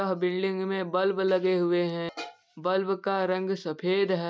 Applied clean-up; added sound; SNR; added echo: none; none; none; none.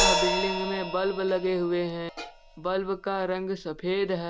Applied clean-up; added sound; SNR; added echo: none; Crash cymbal; 3 dB; none.